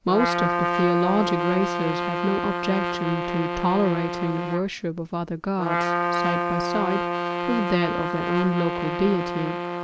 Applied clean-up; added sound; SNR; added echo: none; Trumpet; 1 dB; none.